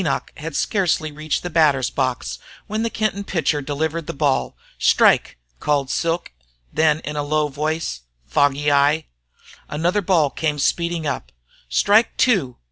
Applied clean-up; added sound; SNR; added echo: none; none; none; none.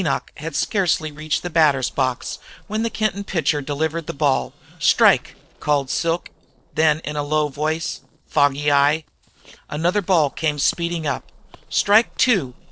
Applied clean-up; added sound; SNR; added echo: neural separator model SepFormer DNS4.